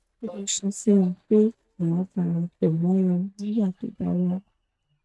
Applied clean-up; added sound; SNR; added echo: neural mask model DeepFilterNet 3.